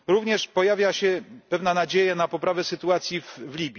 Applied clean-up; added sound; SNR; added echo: none; none; none; none.